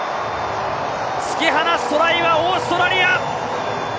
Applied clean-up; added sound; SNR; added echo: none; none; none; none.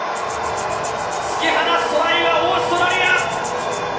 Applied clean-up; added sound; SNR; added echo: none; Rattle (instrument); 18 dB; reverberation time 0.9 s.